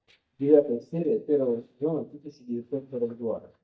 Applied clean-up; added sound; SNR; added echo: neural mask model DeepFilterNet 3.